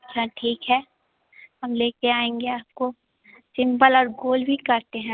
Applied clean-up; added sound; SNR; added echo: none; none; none; none.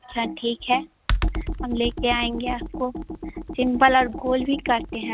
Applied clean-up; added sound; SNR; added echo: none; Computer keyboard; 6 dB; none.